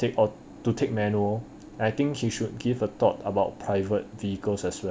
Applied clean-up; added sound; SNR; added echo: none; none; none; none.